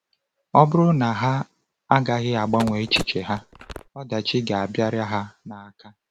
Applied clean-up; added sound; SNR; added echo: none; Telephone; 12 dB; none.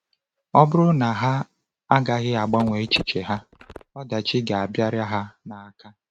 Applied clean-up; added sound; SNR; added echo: neural mask model RNNoise.